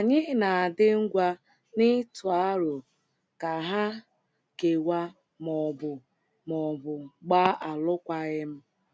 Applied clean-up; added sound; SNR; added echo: none; none; none; none.